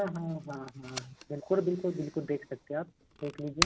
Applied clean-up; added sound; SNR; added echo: none; Packing tape, duct tape; 5 dB; none.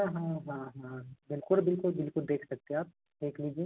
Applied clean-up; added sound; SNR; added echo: none; none; none; none.